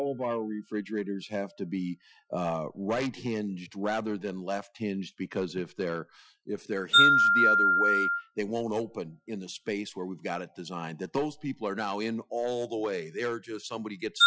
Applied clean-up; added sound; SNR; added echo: classical method Wiener filter.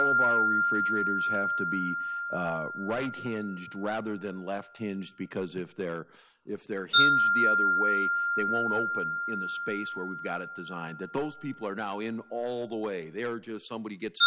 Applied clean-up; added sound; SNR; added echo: none; Wind chime; -5 dB; none.